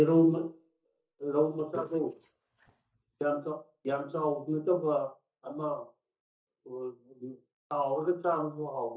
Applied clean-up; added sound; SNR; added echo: neural mask model DeepFilterNet 3.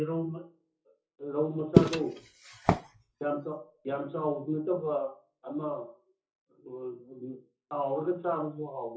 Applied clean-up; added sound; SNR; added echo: classical method WPE with log-MMSE.